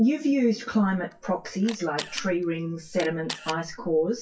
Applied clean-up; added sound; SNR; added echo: classical method WPE with log-MMSE.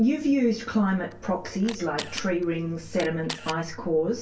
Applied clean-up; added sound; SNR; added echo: none; Camera; 14 dB; reverberation time 0.2 s.